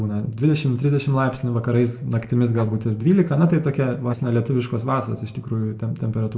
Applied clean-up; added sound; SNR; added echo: neural separator model SepFormer DNS4.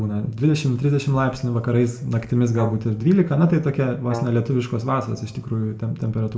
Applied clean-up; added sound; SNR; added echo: none; Brass instrument; 15 dB; reverberation time 1.0 s.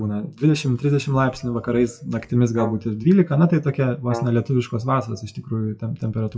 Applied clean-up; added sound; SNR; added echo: classical method WPE with log-MMSE.